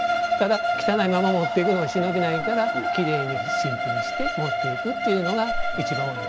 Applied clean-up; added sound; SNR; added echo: none; Bowed string instrument; 0 dB; none.